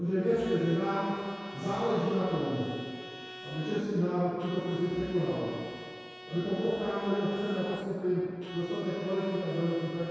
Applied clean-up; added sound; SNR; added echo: none; Bowed string instrument; 14 dB; reverberation time 2.0 s.